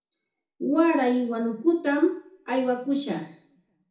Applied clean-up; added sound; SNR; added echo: none; none; none; reverberation time 0.6 s.